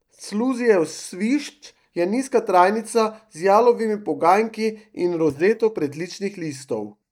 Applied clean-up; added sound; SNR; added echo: neural mask model DeepFilterNet 3.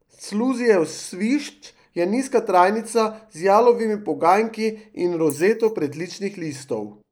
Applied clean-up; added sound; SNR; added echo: neural mask model Resemble Enhance denoiser.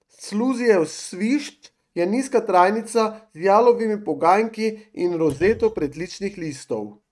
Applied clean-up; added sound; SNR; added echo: neural mask model RNNoise.